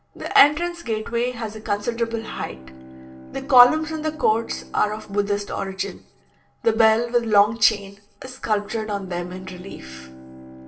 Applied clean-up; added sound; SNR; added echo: none; Bowed string instrument; 20 dB; reverberation time 0.4 s.